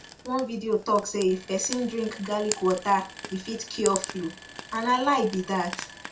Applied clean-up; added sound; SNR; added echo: none; Frying (food); 12 dB; reverberation time 0.2 s.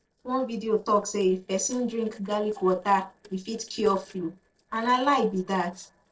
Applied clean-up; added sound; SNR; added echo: neural separator model SepFormer DNS4.